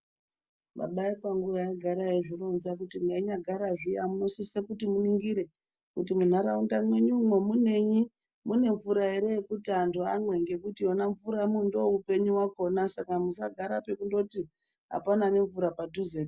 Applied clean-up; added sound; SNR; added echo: none; none; none; none.